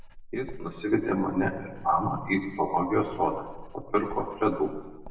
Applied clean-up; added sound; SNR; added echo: none; Writing; 15 dB; reverberation time 0.9 s.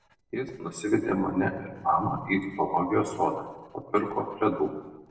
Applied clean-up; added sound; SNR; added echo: neural separator model SepFormer DNS4.